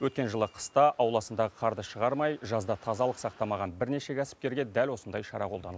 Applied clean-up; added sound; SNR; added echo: none; none; none; none.